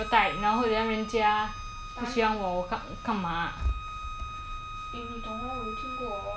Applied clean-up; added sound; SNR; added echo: none; Bowed string instrument; 10 dB; none.